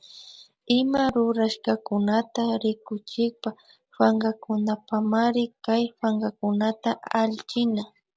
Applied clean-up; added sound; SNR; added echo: none; none; none; none.